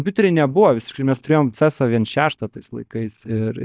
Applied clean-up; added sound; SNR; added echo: neural mask model DeepFilterNet 3.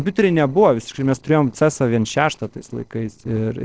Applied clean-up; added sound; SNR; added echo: neural separator model SepFormer DNS4.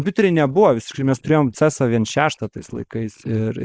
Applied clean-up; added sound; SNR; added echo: neural mask model Resemble Enhance denoiser.